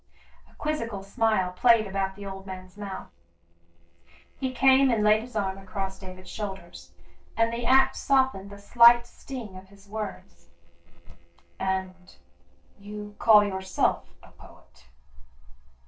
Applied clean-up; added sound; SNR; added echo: neural separator model SepFormer DNS4.